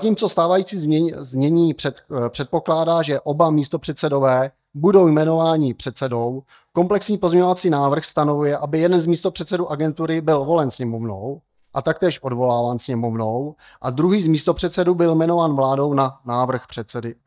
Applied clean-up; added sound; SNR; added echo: neural mask model DeepFilterNet 3.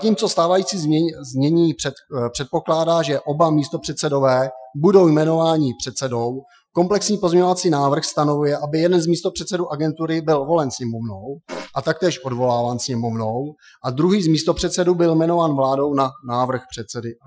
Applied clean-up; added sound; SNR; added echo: classical method Wiener filter.